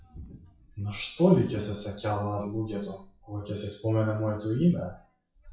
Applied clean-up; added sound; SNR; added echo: classical method WPE with log-MMSE.